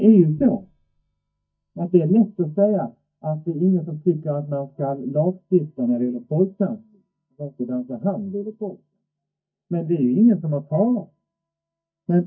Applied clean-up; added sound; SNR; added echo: neural mask model DeepFilterNet 3.